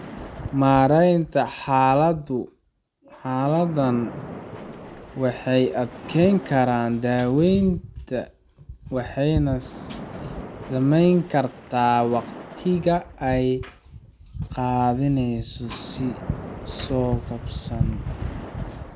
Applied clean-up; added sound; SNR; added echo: none; Splash, splatter; 17 dB; none.